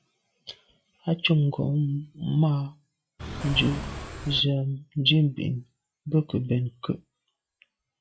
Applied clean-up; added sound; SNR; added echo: classical method log-MMSE.